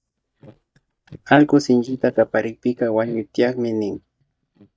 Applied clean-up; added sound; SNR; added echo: neural mask model DeepFilterNet 3.